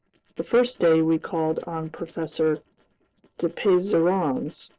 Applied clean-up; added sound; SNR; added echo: neural separator model SepFormer DNS4.